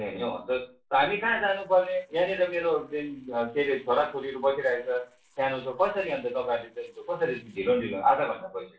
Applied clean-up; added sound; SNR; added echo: neural separator model SepFormer DNS4.